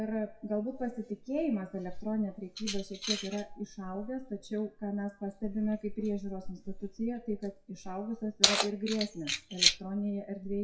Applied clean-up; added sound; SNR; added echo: classical method WPE with log-MMSE.